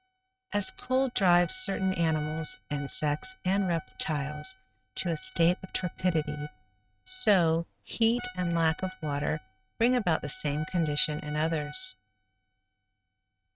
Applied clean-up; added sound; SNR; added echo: neural mask model RNNoise.